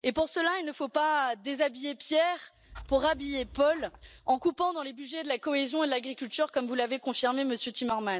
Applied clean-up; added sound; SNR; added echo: neural mask model DeepFilterNet 3.